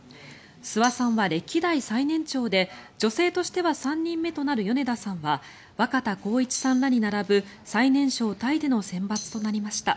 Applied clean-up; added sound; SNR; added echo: none; Tambourine; 14 dB; none.